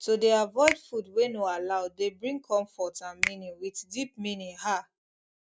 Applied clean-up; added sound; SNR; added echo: none; Finger snapping; 9 dB; none.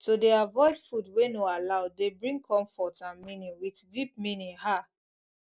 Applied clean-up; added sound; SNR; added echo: neural separator model SepFormer DNS4.